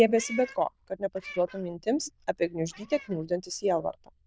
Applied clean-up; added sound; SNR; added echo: neural diffusion model UNIVERSE++.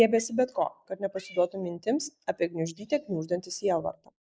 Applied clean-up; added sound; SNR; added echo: neural mask model Resemble Enhance denoiser.